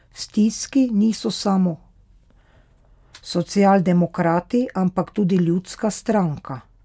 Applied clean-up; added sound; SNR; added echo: none; none; none; none.